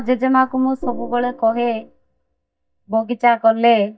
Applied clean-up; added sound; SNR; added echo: neural mask model DeepFilterNet 3.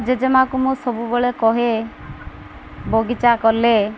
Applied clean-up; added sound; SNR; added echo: none; none; none; none.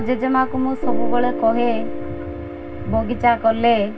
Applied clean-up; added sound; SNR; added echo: none; Piano; 3 dB; reverberation time 0.4 s.